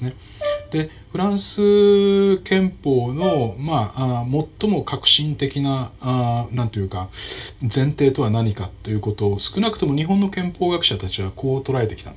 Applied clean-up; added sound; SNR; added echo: none; Brass instrument; 11 dB; reverberation time 0.2 s.